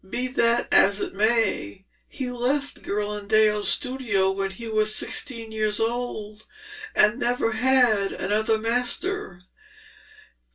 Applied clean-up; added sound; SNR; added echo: none; none; none; reverberation time 0.2 s.